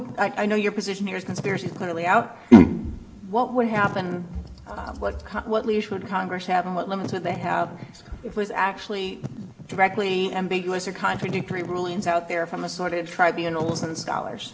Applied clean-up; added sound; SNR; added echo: none; Wind / Fire; 14 dB; reverberation time 0.6 s.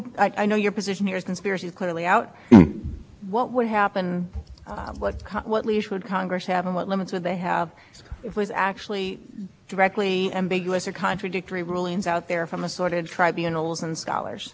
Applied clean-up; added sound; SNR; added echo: none; none; none; none.